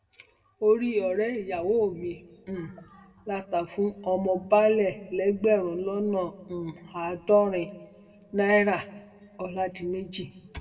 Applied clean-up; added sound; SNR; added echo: none; none; none; reverberation time 0.9 s.